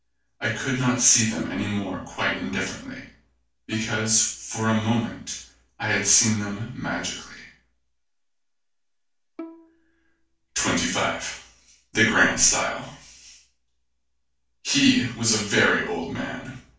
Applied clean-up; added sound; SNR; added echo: none; Bowed string instrument; 20 dB; reverberation time 0.3 s.